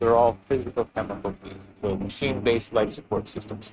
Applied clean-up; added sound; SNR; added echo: neural mask model RNNoise.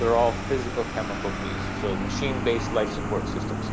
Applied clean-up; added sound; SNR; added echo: none; Vehicle; 1 dB; none.